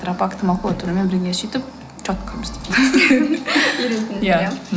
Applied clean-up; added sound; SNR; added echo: none; none; none; none.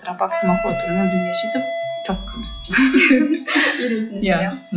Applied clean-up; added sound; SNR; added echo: classical method log-MMSE.